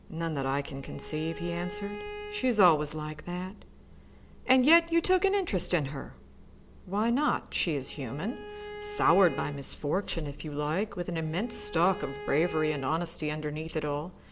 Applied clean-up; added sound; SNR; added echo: none; Bowed string instrument; 13 dB; none.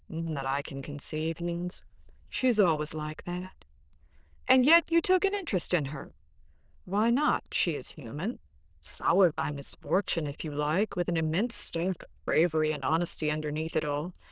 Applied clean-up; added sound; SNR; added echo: neural diffusion model UNIVERSE++.